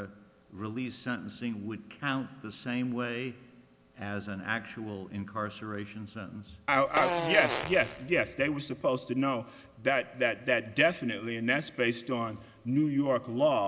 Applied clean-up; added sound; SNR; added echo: none; Fart; 3 dB; none.